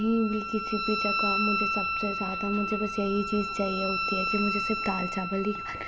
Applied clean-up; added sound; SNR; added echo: none; Wind instrument, woodwind instrument; 1 dB; none.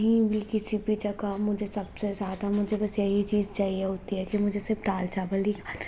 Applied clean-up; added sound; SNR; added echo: none; none; none; none.